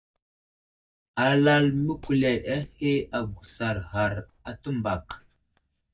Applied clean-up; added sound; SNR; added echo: neural mask model DeepFilterNet 3.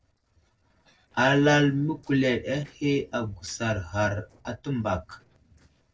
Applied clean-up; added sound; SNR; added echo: neural separator model SepFormer DNS4.